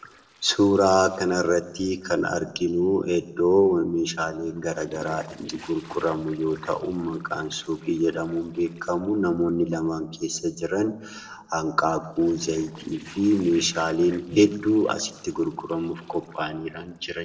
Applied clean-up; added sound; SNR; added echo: neural separator model SepFormer DNS4.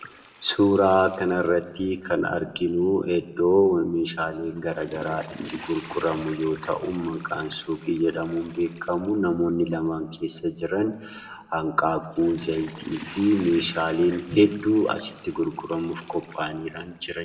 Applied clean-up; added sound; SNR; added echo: none; Toilet flush / Water; 20 dB; reverberation time 0.9 s.